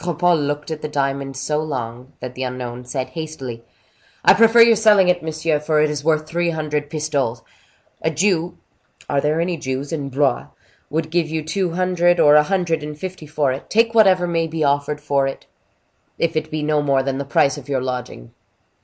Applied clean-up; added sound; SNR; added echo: none; none; none; none.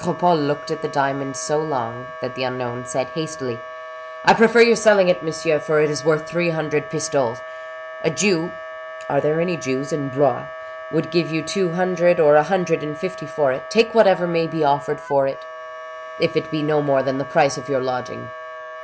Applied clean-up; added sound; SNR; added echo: none; Wind instrument, woodwind instrument; 13 dB; none.